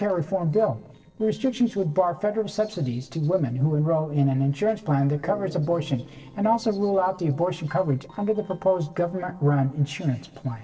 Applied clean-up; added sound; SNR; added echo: neural separator model SepFormer DNS4.